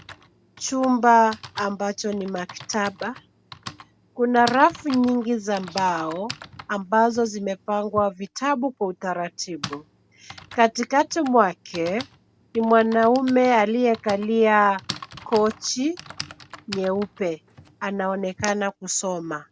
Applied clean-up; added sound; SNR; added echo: none; Typing; 18 dB; none.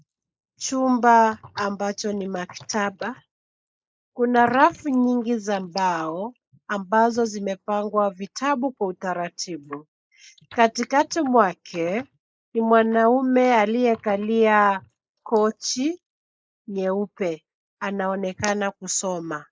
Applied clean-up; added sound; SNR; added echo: neural mask model Resemble Enhance denoiser.